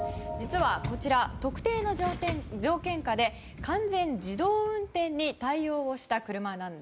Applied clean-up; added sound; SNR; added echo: none; none; none; none.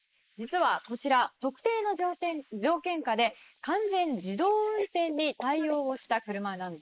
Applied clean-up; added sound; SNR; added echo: neural mask model Resemble Enhance denoiser.